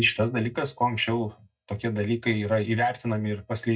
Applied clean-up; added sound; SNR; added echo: neural mask model DeepFilterNet 3.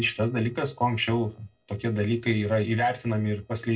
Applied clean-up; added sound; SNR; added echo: neural separator model SepFormer DNS4.